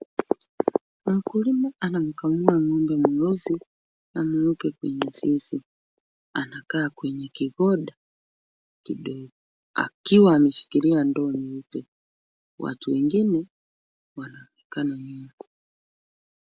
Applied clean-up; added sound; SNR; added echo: none; none; none; none.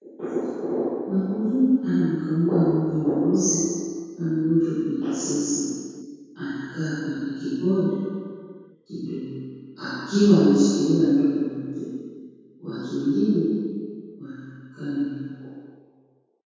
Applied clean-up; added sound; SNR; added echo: none; none; none; reverberation time 1.9 s.